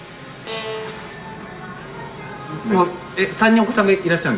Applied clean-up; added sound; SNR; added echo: none; Bowed string instrument; 14 dB; reverberation time 0.8 s.